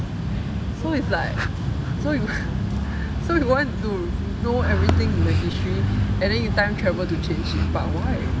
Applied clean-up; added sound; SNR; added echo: none; Fireworks; 10 dB; none.